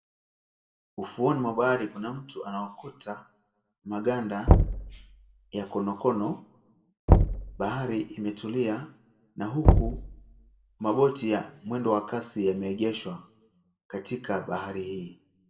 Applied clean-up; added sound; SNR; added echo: none; Knock; -4 dB; reverberation time 0.4 s.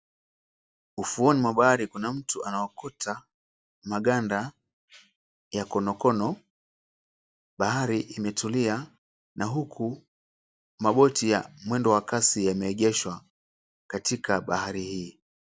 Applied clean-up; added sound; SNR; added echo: none; none; none; none.